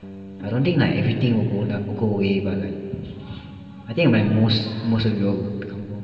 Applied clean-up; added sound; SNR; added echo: none; Piano; 16 dB; reverberation time 2.7 s.